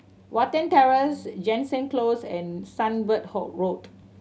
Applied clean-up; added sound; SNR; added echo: none; none; none; none.